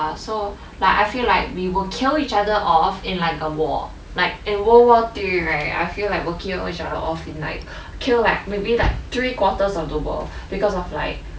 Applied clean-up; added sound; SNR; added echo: none; Bass drum; 7 dB; none.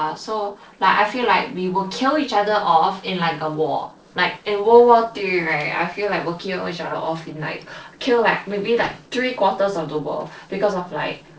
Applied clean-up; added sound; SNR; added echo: neural separator model SepFormer DNS4.